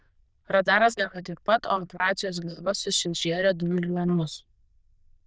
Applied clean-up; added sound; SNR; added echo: neural diffusion model UNIVERSE++.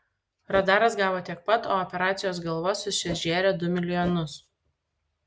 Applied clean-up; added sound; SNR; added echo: none; Whoosh, swoosh, swish; 13 dB; none.